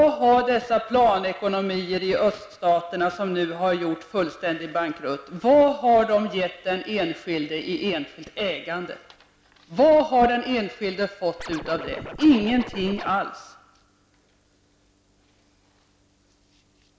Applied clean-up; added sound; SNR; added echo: none; Scratching (performance technique); 12 dB; none.